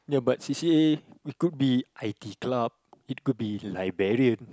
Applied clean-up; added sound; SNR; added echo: none; none; none; none.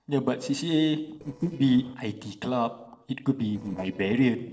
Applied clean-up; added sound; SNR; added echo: neural separator model SepFormer DNS4.